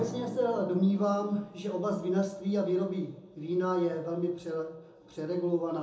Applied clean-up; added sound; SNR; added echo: none; Drum; 18 dB; reverberation time 1.0 s.